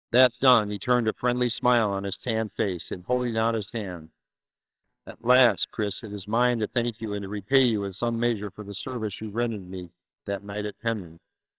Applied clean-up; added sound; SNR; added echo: neural separator model SepFormer WHAMR!.